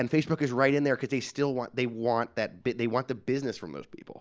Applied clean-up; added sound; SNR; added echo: none; none; none; none.